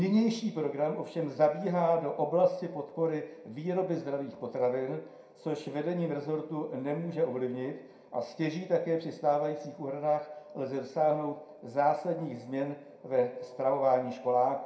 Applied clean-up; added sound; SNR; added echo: none; none; none; reverberation time 0.5 s.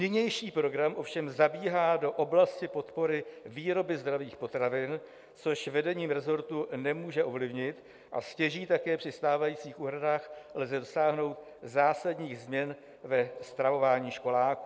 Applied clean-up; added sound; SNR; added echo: none; none; none; none.